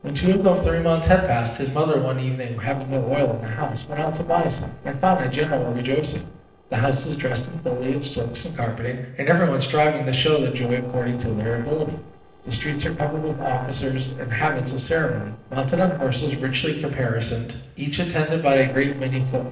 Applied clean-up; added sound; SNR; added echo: neural separator model SepFormer DNS4.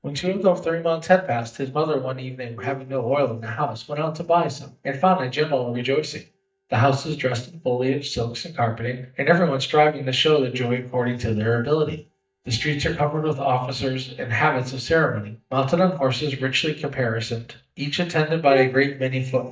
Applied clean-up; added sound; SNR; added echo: neural mask model DeepFilterNet 3.